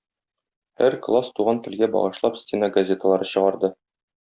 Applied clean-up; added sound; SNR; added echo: none; none; none; none.